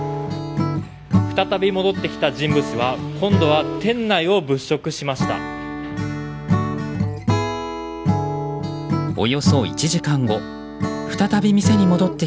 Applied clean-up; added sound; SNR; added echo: none; Acoustic guitar / Strum; 2 dB; none.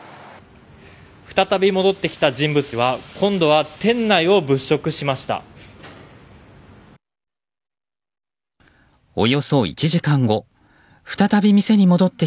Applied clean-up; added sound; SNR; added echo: none; none; none; none.